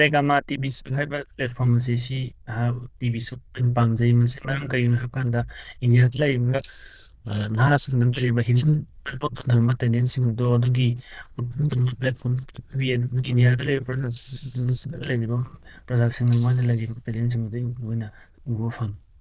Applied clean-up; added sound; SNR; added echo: neural diffusion model UNIVERSE++.